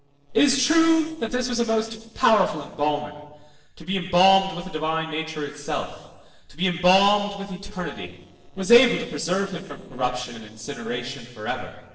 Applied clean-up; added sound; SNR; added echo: neural separator model SepFormer DNS4.